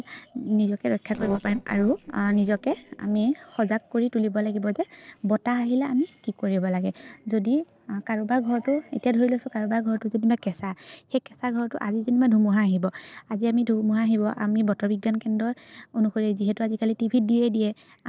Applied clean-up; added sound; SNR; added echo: neural separator model SepFormer DNS4.